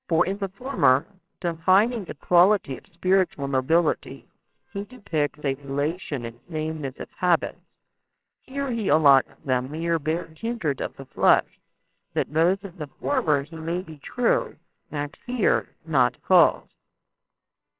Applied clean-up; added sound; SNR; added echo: neural separator model SepFormer WHAMR!.